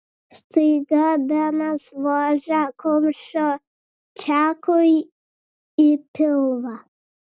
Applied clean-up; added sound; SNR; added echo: none; none; none; none.